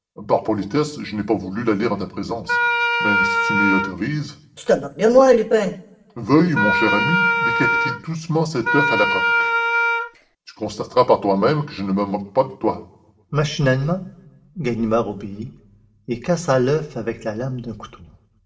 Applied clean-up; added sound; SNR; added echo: none; Wind instrument, woodwind instrument; -2 dB; reverberation time 0.7 s.